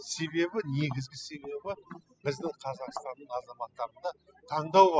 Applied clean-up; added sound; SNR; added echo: classical method spectral subtraction.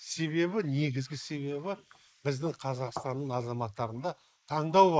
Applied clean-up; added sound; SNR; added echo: neural mask model Resemble Enhance denoiser.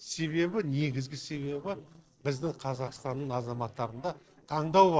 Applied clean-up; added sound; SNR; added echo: neural separator model SepFormer DNS4.